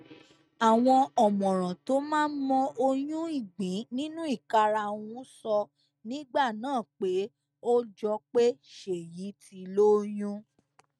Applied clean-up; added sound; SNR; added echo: neural mask model RNNoise.